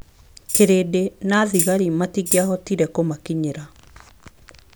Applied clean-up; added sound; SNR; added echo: none; Tambourine; 6 dB; none.